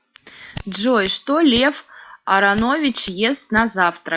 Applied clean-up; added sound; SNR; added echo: classical method log-MMSE.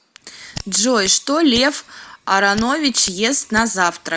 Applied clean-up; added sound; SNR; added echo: none; Hands; 19 dB; none.